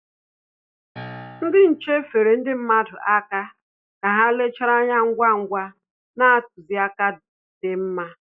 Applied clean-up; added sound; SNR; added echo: classical method log-MMSE.